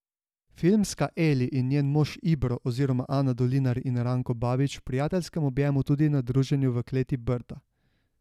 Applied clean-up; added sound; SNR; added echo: none; none; none; none.